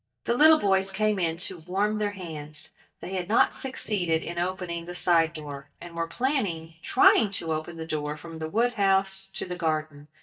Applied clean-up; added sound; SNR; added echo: neural mask model DeepFilterNet 3.